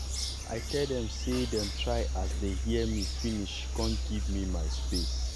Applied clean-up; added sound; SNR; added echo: none; Bird vocalization, bird call, bird song; -2 dB; none.